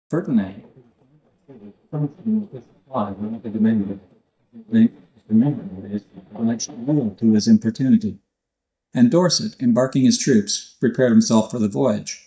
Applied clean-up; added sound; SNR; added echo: neural mask model DeepFilterNet 3.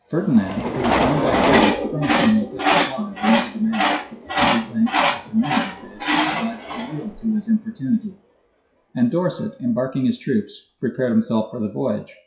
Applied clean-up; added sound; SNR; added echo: classical method WPE with log-MMSE.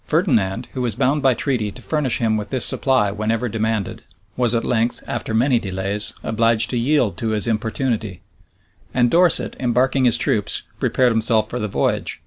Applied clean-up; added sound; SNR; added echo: none; none; none; none.